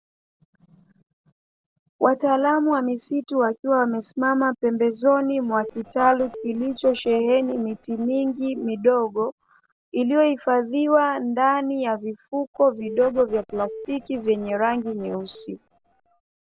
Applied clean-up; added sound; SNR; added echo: neural separator model SepFormer DNS4.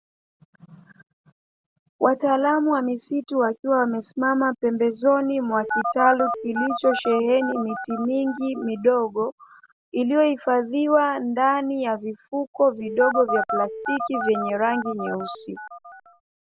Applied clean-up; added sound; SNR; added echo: none; Telephone; 5 dB; none.